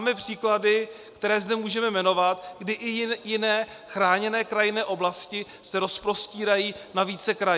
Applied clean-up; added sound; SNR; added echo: none; none; none; none.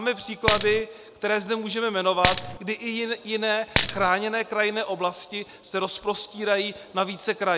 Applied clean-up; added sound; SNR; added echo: none; Coin (dropping); -1 dB; none.